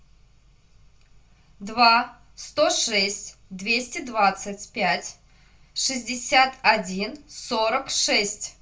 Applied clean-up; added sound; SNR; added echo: none; none; none; reverberation time 0.2 s.